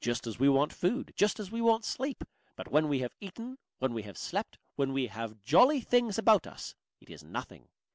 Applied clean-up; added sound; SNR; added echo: none; none; none; none.